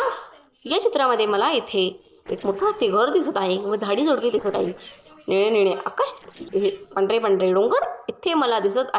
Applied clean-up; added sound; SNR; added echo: neural separator model SepFormer DNS4.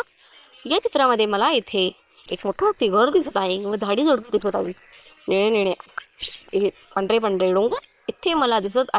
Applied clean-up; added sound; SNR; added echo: neural separator model SepFormer WHAM!.